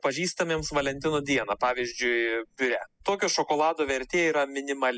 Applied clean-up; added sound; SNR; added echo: classical method spectral subtraction.